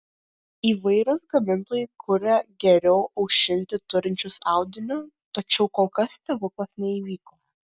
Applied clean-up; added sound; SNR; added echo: none; none; none; none.